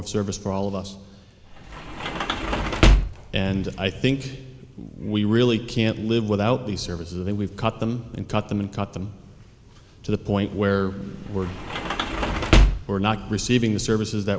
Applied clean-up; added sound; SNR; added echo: none; Sliding door / Slam; -3 dB; none.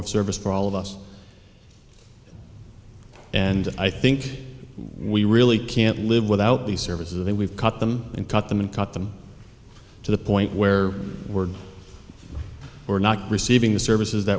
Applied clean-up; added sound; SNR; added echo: none; none; none; none.